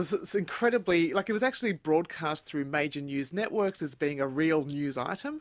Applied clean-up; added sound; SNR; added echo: none; none; none; none.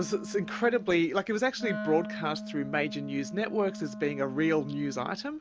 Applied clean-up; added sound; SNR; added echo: none; Wind instrument, woodwind instrument; 10 dB; none.